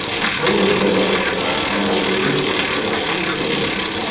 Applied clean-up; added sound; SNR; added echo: none; Bicycle; -1 dB; reverberation time 2.1 s.